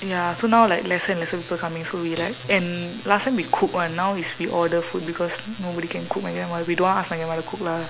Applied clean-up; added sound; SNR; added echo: none; none; none; none.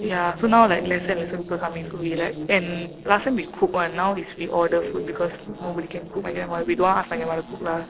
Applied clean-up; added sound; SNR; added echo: neural separator model SepFormer DNS4.